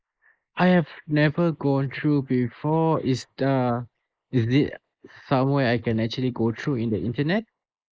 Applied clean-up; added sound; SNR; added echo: neural mask model Resemble Enhance denoiser.